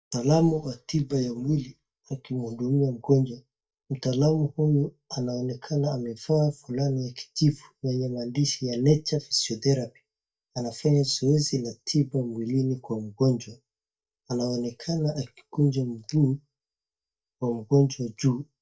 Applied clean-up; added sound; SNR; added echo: neural mask model DeepFilterNet 3.